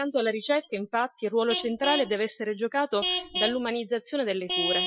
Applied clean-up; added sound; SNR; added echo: classical method Wiener filter.